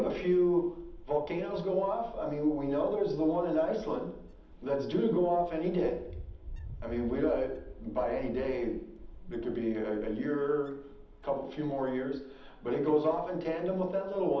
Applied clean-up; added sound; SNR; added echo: none; Wind; 16 dB; reverberation time 0.8 s.